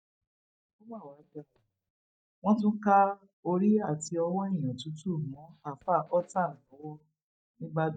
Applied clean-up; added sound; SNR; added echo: neural mask model DeepFilterNet 3.